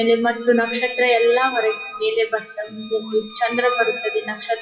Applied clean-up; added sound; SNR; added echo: classical method WPE with log-MMSE.